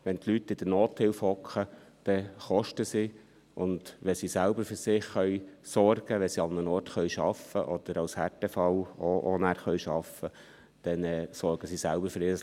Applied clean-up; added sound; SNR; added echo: none; none; none; none.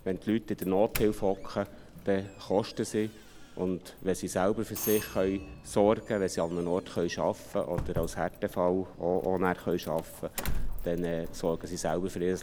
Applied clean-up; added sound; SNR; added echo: none; Doorbell; 9 dB; none.